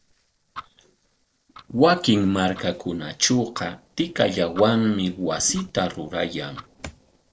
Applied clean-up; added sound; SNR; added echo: neural separator model SepFormer DNS4.